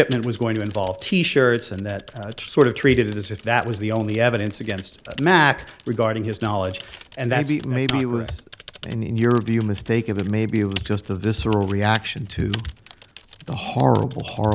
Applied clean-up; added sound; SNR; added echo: none; Typing; 19 dB; none.